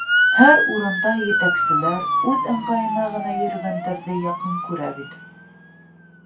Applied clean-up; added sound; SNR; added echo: none; Motor vehicle (road) / Siren; -1 dB; reverberation time 0.2 s.